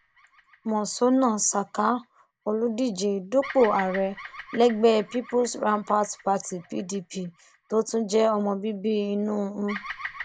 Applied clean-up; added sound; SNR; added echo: none; Bird vocalization, bird call, bird song; 18 dB; none.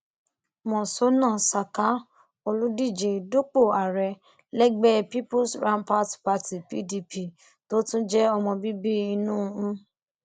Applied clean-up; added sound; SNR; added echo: none; none; none; none.